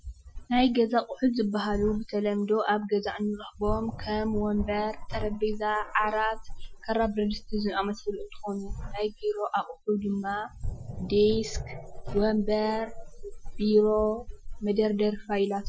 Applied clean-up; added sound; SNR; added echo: classical method Wiener filter.